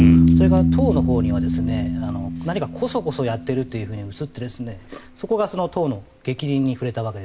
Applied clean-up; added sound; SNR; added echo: none; Piano; -4 dB; none.